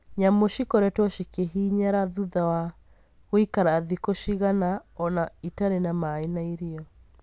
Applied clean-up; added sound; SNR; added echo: none; none; none; none.